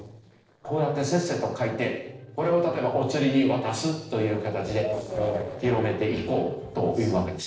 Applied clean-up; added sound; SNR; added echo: neural separator model SepFormer DNS4.